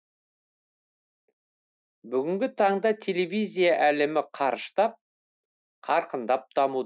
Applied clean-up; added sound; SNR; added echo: none; none; none; none.